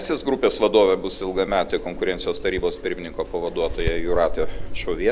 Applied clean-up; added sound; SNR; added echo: none; Cricket; 6 dB; none.